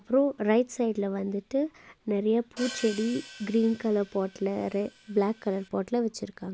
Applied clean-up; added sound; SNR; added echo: none; Hi-hat; 17 dB; none.